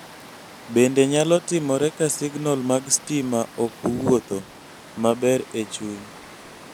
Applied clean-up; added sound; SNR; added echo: none; Water; 19 dB; none.